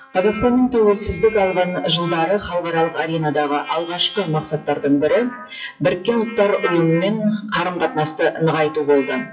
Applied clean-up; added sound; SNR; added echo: classical method WPE with log-MMSE.